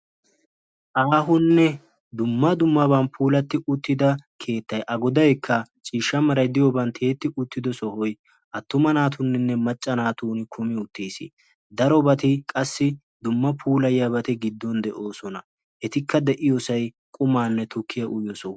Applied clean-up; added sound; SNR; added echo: none; none; none; none.